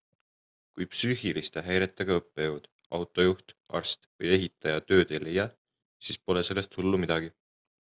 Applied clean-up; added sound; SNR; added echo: none; none; none; none.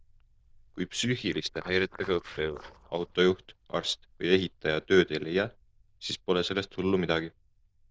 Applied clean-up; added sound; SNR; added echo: neural diffusion model UNIVERSE++.